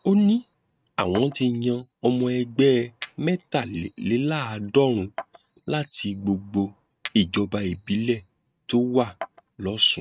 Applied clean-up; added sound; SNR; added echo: neural mask model RNNoise.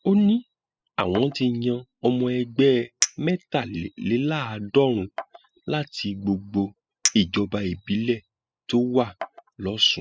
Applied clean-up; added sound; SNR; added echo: classical method spectral subtraction.